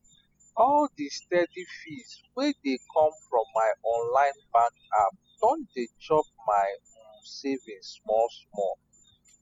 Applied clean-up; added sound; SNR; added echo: classical method spectral subtraction.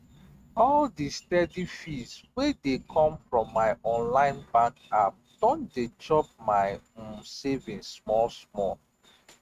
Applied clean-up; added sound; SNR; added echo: neural mask model RNNoise.